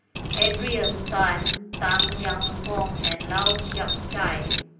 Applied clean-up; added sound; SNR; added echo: none; Keys jangling; -2 dB; reverberation time 0.6 s.